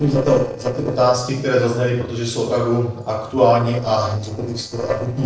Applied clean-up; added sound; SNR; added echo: neural separator model SepFormer DNS4.